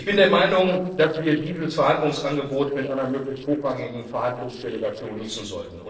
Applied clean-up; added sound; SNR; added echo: neural separator model SepFormer DNS4.